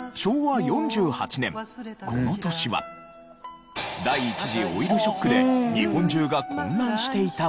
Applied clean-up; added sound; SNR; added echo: none; none; none; none.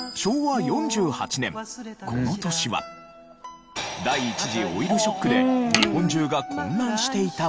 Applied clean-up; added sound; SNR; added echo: none; Mechanisms; 0 dB; none.